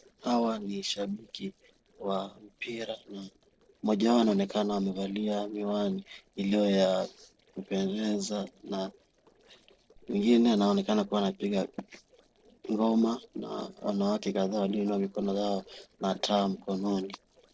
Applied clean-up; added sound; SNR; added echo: neural separator model SepFormer DNS4.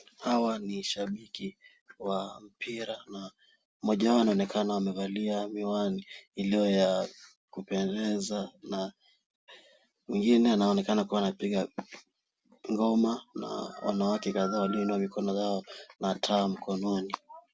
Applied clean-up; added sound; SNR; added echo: none; none; none; none.